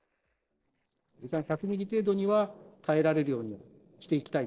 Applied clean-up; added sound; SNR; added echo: neural separator model SepFormer DNS4.